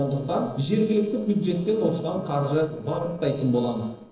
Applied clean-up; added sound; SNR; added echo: neural separator model SepFormer DNS4.